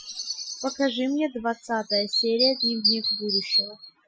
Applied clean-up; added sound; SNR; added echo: classical method Wiener filter.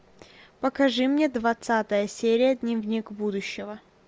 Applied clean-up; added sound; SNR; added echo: none; none; none; none.